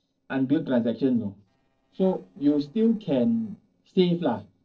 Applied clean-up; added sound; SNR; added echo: neural separator model SepFormer DNS4.